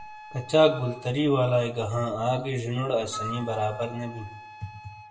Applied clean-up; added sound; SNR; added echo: none; Wind instrument, woodwind instrument; 16 dB; reverberation time 0.6 s.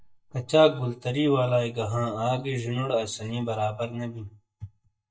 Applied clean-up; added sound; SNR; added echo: neural mask model DeepFilterNet 3.